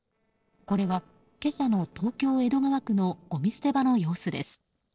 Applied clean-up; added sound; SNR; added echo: neural separator model SepFormer DNS4.